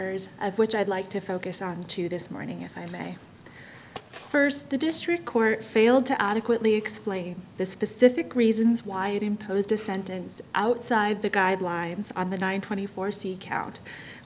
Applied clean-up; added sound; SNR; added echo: none; none; none; none.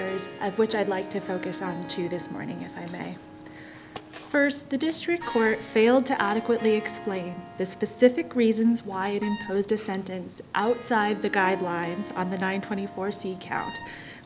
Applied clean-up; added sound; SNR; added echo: none; Wind instrument, woodwind instrument + Harp; 14 dB; none.